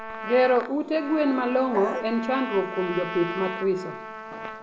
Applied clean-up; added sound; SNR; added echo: none; Trumpet + Bark; 9 dB; none.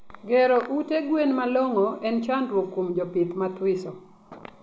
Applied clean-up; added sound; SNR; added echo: none; none; none; none.